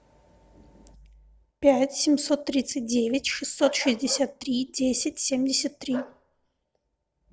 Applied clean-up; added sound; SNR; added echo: none; Bark; 16 dB; none.